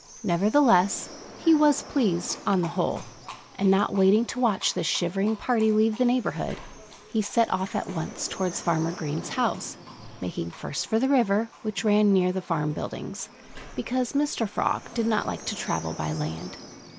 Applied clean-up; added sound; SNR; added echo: none; Livestock, farm animals, working animals + Sliding door; 17 dB; none.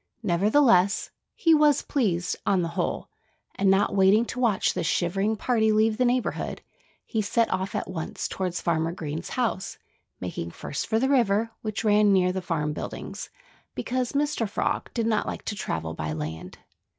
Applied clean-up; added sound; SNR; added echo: none; none; none; none.